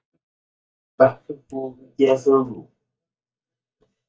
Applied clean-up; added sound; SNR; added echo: neural mask model DeepFilterNet 3.